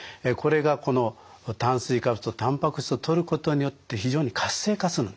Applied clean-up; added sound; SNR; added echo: none; none; none; none.